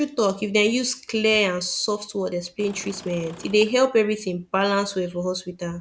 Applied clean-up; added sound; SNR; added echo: none; Engine / Car; 19 dB; none.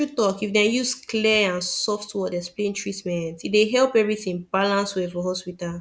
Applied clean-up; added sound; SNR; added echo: none; none; none; none.